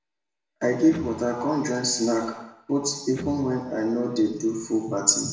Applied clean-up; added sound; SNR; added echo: none; Electric guitar; 17 dB; reverberation time 0.8 s.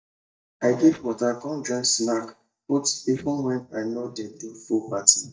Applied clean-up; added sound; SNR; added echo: neural mask model DeepFilterNet 3.